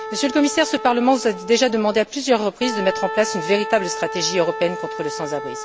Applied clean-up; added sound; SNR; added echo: none; Wind instrument, woodwind instrument; 9 dB; none.